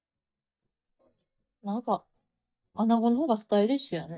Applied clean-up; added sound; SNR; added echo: neural mask model DeepFilterNet 3.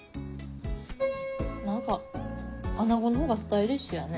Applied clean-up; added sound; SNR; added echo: none; Piano; 10 dB; none.